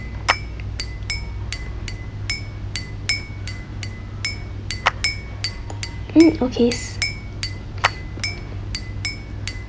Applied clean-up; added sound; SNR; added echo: none; Glass / Bell + Clapping; 5 dB; none.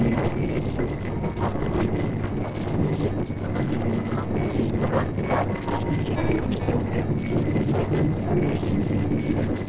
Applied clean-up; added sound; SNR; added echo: neural separator model SepFormer DNS4.